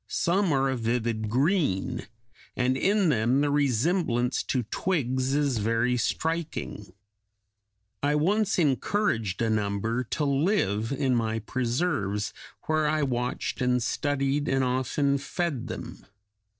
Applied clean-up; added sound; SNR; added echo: neural separator model SepFormer DNS4.